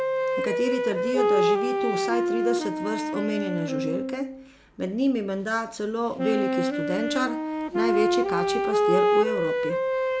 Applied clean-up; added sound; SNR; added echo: none; Wind instrument, woodwind instrument; -3 dB; none.